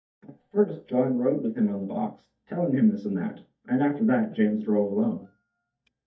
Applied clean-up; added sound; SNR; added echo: neural mask model DeepFilterNet 3.